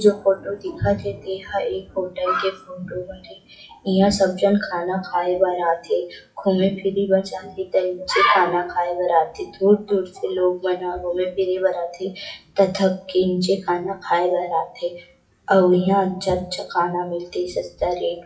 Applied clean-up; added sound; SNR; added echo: classical method WPE with log-MMSE.